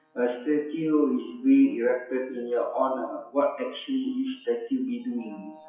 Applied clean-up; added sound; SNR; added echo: classical method WPE with log-MMSE.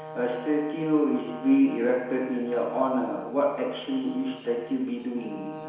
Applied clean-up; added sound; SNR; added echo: none; Brass instrument; 14 dB; reverberation time 1.0 s.